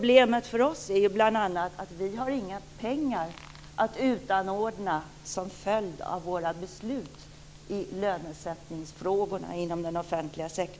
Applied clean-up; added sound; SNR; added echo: none; none; none; none.